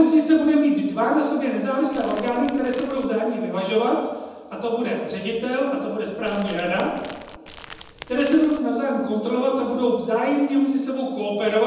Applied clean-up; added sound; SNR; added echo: none; Crumpling, crinkling / Crackle; 18 dB; reverberation time 1.1 s.